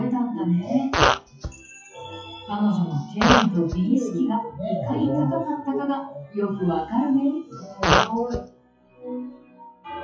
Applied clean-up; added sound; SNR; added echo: classical method WPE with log-MMSE.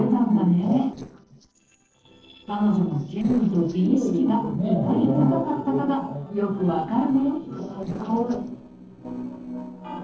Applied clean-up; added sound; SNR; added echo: neural separator model SepFormer DNS4.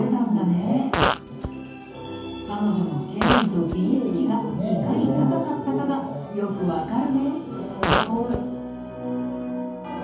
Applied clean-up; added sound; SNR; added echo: none; Fart; 3 dB; reverberation time 0.7 s.